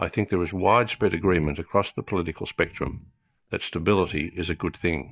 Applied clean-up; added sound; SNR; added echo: neural mask model DeepFilterNet 3.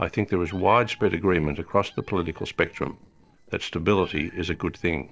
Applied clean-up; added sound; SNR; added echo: neural separator model SepFormer DNS4.